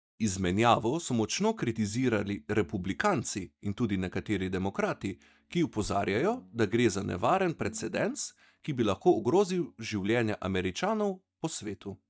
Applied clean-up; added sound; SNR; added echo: neural mask model DeepFilterNet 3.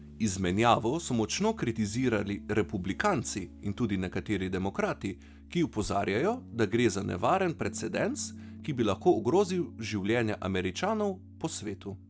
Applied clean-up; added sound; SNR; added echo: none; Piano; 17 dB; none.